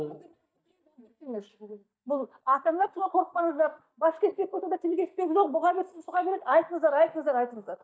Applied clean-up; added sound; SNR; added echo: neural mask model DeepFilterNet 3.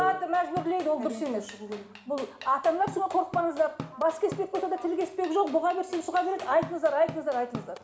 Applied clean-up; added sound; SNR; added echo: none; Drum / Drum kit; 16 dB; reverberation time 0.7 s.